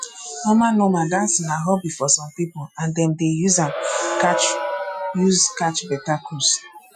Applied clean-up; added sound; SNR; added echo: classical method Wiener filter.